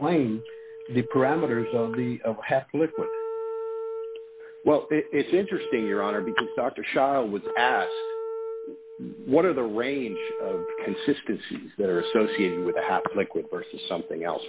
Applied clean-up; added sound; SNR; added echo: none; Wind instrument, woodwind instrument; 8 dB; none.